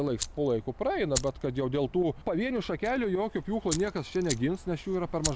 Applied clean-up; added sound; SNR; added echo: none; Fire; 11 dB; none.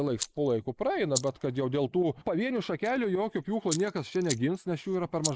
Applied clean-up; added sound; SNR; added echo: neural mask model Resemble Enhance denoiser.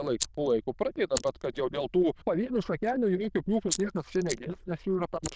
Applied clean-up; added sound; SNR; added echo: neural diffusion model UNIVERSE++.